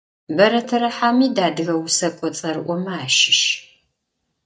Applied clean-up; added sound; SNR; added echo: neural mask model DeepFilterNet 3.